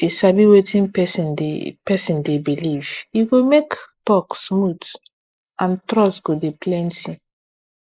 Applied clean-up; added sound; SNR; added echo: neural mask model Resemble Enhance denoiser.